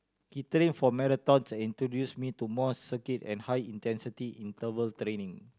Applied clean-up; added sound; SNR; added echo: none; none; none; none.